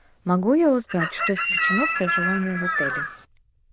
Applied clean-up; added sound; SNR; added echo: neural diffusion model UNIVERSE++.